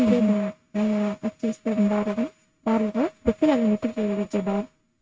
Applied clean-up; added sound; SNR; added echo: neural mask model RNNoise.